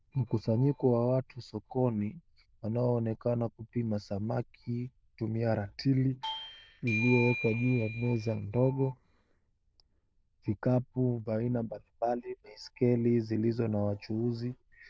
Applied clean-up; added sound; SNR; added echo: neural diffusion model UNIVERSE++.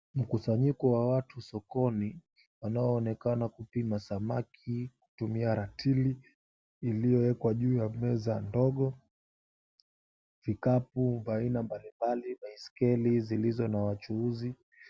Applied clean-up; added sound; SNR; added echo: none; none; none; none.